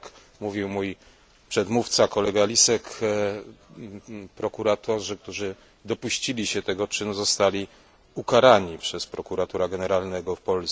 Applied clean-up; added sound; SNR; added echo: none; none; none; none.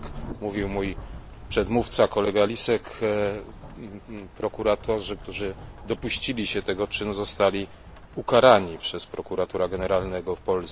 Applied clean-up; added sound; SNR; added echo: none; Rain / Thunderstorm; 16 dB; none.